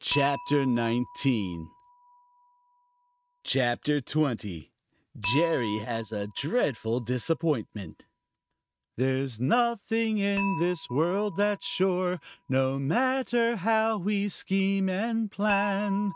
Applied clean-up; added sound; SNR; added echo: neural mask model RNNoise.